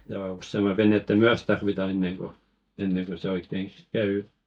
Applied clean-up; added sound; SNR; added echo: neural mask model DeepFilterNet 3.